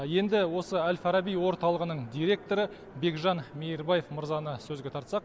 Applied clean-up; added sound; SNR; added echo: none; none; none; none.